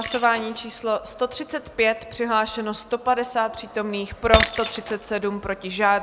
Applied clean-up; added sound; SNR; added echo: none; Shatter; 9 dB; none.